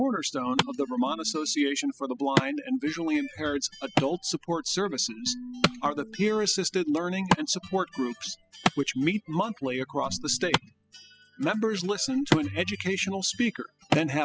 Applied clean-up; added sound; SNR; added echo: classical method spectral subtraction.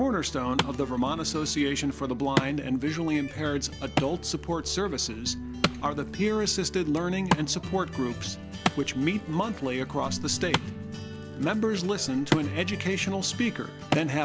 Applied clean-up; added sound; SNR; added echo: none; Wood; 7 dB; none.